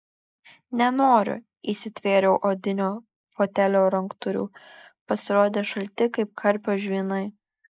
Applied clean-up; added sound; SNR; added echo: neural mask model Resemble Enhance denoiser.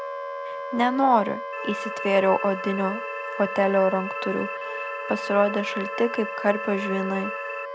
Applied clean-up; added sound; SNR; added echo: none; Organ + Wind instrument, woodwind instrument; 6 dB; none.